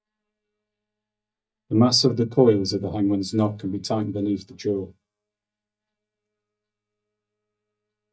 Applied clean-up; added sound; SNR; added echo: neural mask model DeepFilterNet 3.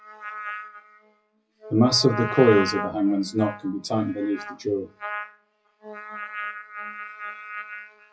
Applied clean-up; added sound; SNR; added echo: classical method WPE with log-MMSE.